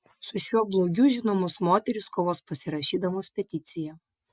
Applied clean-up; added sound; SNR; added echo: none; none; none; none.